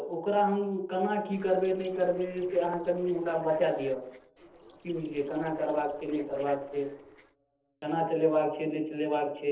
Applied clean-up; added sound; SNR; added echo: neural separator model SepFormer DNS4.